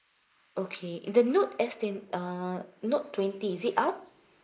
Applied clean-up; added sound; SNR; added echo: neural mask model Resemble Enhance denoiser.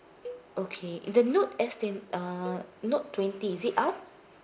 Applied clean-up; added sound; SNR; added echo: none; Cowbell; 19 dB; none.